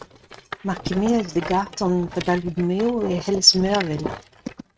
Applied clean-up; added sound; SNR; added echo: neural mask model RNNoise.